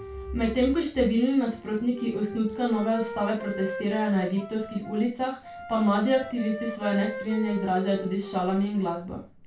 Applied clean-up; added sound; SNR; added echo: none; Wind instrument, woodwind instrument; 12 dB; reverberation time 0.2 s.